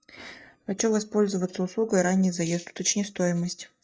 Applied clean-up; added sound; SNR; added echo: neural mask model DeepFilterNet 3.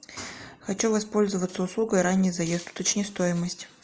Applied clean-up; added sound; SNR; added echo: none; none; none; none.